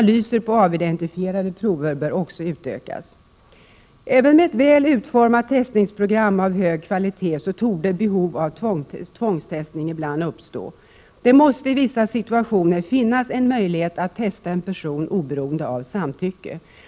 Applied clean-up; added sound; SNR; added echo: none; none; none; none.